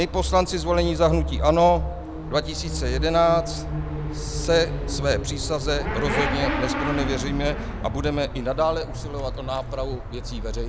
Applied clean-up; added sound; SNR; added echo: none; Motorcycle / Accelerating, revving, vroom; 3 dB; none.